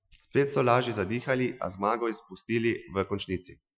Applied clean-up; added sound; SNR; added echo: classical method Wiener filter.